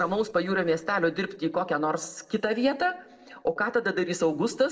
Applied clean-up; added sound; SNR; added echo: neural separator model SepFormer DNS4.